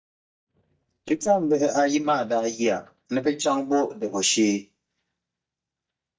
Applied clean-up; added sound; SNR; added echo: neural mask model DeepFilterNet 3.